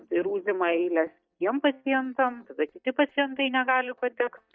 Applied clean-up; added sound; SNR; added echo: neural mask model DeepFilterNet 3.